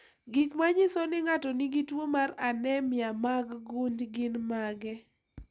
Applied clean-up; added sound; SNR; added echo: none; none; none; none.